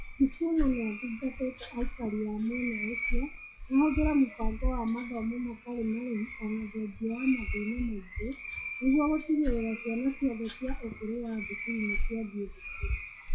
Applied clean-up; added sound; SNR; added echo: classical method WPE with log-MMSE.